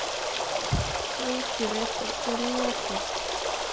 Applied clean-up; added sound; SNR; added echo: none; Stream; -4 dB; none.